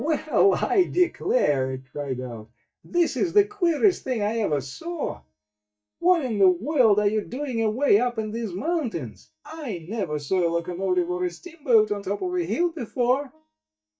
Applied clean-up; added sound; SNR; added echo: neural mask model DeepFilterNet 3.